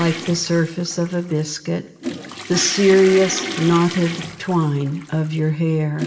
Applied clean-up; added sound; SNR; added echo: none; Toilet flush / Water; 12 dB; reverberation time 0.7 s.